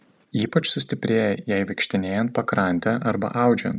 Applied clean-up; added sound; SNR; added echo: none; none; none; none.